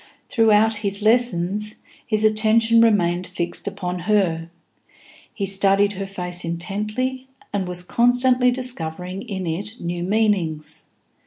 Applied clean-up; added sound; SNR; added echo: none; none; none; none.